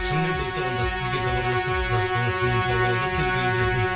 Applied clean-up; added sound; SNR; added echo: none; Musical instrument; -3 dB; reverberation time 0.3 s.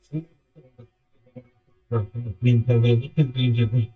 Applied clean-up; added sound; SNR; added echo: neural mask model DeepFilterNet 3.